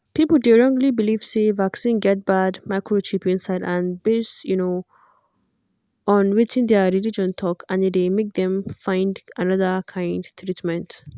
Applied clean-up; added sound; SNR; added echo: none; none; none; none.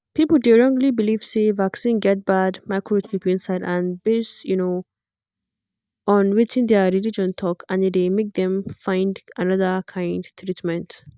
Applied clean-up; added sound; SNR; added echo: neural mask model DeepFilterNet 3.